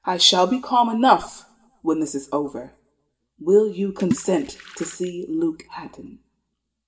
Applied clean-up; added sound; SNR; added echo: none; Water / Splash, splatter; 10 dB; reverberation time 0.6 s.